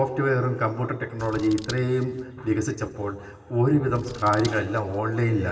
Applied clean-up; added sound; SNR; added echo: none; Scissors; 18 dB; reverberation time 2.2 s.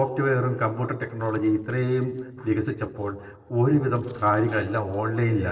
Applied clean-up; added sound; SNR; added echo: neural separator model SepFormer DNS4.